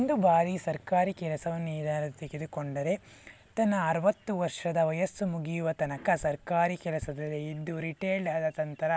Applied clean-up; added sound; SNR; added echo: none; none; none; none.